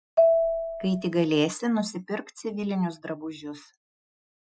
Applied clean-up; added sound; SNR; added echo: classical method Wiener filter.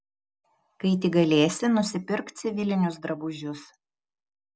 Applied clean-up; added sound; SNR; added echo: none; none; none; none.